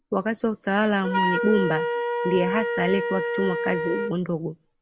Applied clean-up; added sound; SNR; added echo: none; Wind instrument, woodwind instrument; 2 dB; none.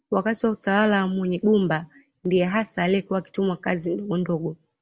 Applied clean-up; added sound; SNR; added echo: none; none; none; none.